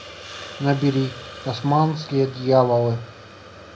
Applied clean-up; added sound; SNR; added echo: none; Hiss; 17 dB; reverberation time 0.4 s.